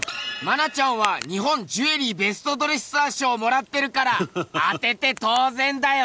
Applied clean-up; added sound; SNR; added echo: none; Tick; 19 dB; none.